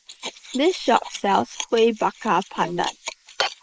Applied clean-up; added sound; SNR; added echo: neural mask model Resemble Enhance denoiser.